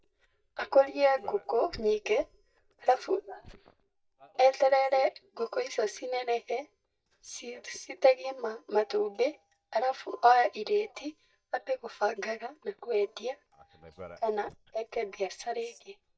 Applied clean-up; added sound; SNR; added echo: neural mask model DeepFilterNet 3.